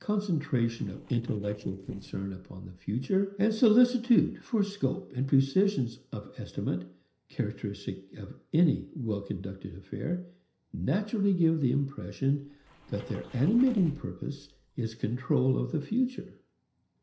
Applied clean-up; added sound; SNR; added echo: neural separator model SepFormer DNS4.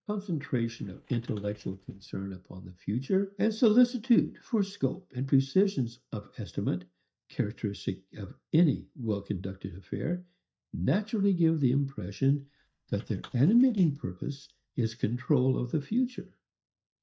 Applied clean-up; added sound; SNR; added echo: neural mask model DeepFilterNet 3.